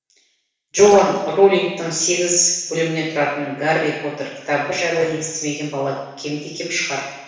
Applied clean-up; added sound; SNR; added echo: neural separator model SepFormer DNS4.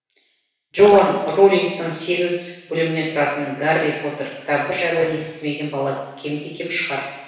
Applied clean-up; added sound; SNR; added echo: none; Drip; 17 dB; reverberation time 1.1 s.